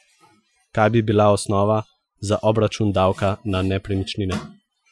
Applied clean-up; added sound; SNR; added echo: classical method Wiener filter.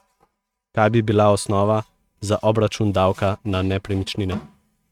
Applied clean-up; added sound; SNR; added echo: neural mask model RNNoise.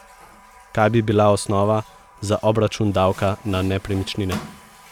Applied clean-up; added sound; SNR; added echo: none; Water tap, faucet; 19 dB; none.